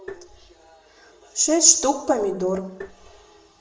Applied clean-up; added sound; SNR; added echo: none; Tap; 18 dB; reverberation time 0.5 s.